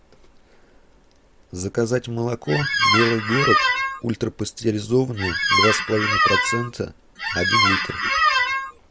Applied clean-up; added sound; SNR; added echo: none; Squeak; -5 dB; none.